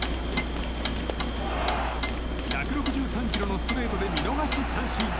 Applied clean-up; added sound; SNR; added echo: none; Clock; -2 dB; none.